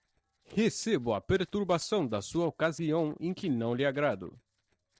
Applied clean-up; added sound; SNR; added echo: neural separator model SepFormer DNS4.